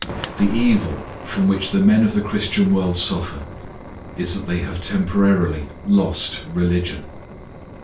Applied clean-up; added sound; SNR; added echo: none; Fire; 12 dB; reverberation time 0.3 s.